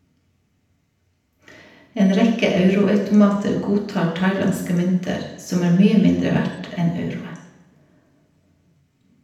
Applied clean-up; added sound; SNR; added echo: none; none; none; reverberation time 0.9 s.